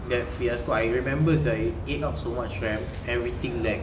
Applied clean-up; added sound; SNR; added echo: none; none; none; none.